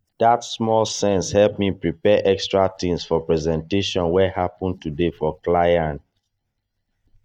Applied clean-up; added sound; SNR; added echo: neural mask model DeepFilterNet 3.